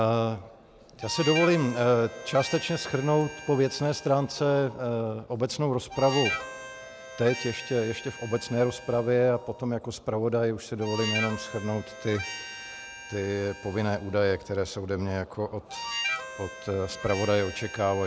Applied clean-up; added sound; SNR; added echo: none; Harmonica; 11 dB; none.